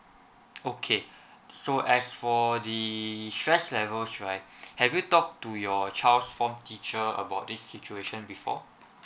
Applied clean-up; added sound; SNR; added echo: none; none; none; none.